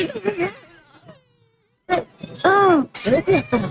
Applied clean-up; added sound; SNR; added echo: neural mask model RNNoise.